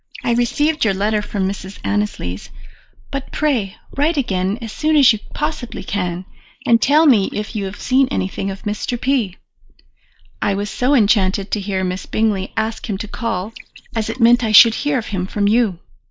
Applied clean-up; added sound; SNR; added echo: neural mask model Resemble Enhance denoiser.